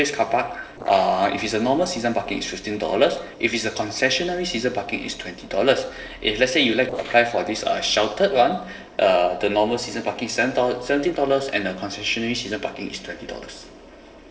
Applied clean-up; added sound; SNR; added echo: neural separator model SepFormer DNS4.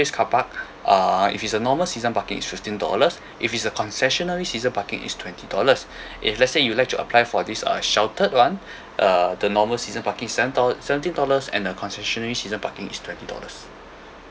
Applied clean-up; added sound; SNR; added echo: none; none; none; none.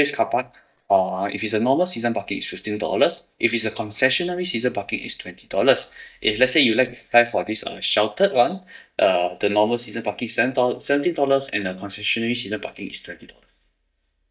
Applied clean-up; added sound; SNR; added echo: neural mask model DeepFilterNet 3.